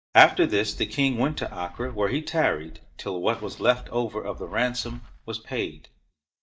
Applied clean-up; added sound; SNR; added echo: neural mask model DeepFilterNet 3.